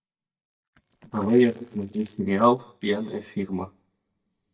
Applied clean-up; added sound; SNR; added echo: neural mask model DeepFilterNet 3.